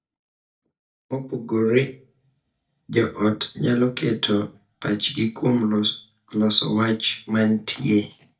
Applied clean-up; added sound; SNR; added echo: neural mask model DeepFilterNet 3.